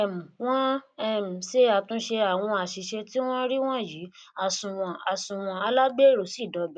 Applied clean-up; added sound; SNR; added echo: none; none; none; none.